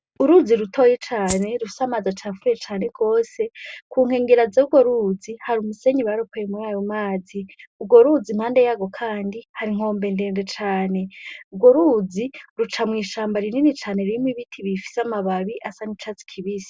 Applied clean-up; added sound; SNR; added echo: none; Rattle (instrument); 11 dB; none.